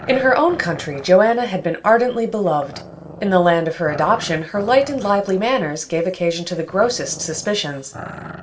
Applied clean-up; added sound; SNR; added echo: none; Growling; 18 dB; reverberation time 0.5 s.